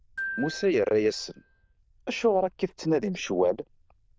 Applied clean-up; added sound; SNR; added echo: neural diffusion model UNIVERSE++.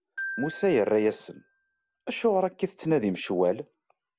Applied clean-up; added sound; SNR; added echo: none; Glockenspiel; 15 dB; none.